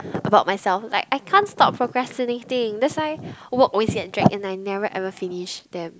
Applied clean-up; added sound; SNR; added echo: none; none; none; none.